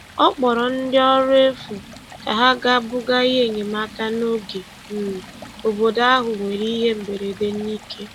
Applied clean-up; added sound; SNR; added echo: none; Stream; 20 dB; none.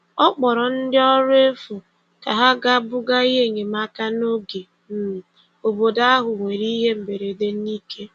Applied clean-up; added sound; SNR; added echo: none; none; none; none.